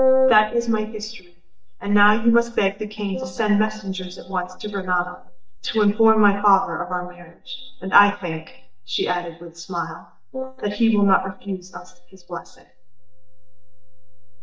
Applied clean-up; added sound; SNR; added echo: neural mask model DeepFilterNet 3.